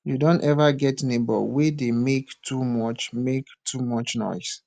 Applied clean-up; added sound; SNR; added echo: none; none; none; none.